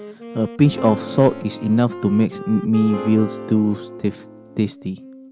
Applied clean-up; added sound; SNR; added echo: none; Wind instrument, woodwind instrument + Acoustic guitar / Strum; 13 dB; none.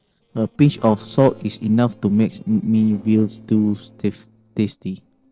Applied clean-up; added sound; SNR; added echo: neural separator model SepFormer DNS4.